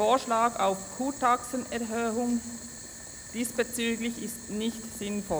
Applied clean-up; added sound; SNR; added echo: none; Boiling; 13 dB; none.